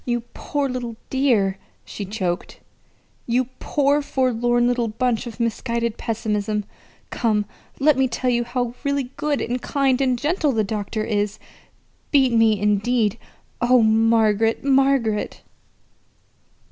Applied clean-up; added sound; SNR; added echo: none; none; none; none.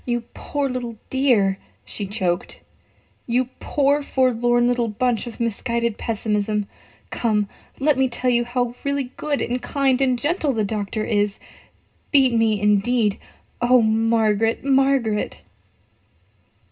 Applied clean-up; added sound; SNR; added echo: none; none; none; reverberation time 0.2 s.